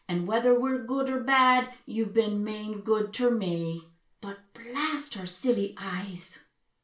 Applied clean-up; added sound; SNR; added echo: none; none; none; reverberation time 0.3 s.